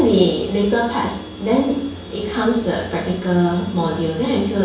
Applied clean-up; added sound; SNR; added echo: none; none; none; reverberation time 0.7 s.